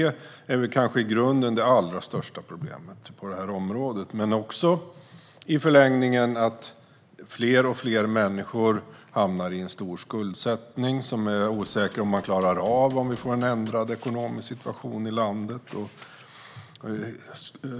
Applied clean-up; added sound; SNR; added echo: none; Hammer / Wood; 19 dB; none.